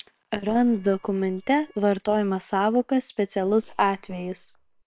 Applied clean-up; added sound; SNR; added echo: neural separator model SepFormer WHAM!.